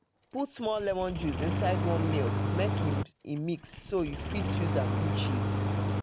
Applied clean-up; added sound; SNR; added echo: none; Engine starting; -3 dB; none.